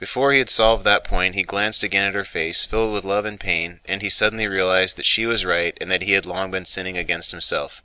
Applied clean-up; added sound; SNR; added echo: none; none; none; none.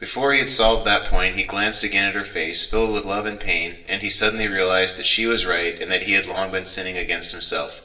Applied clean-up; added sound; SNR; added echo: none; none; none; reverberation time 0.6 s.